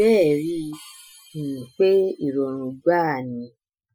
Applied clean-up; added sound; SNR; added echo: classical method Wiener filter.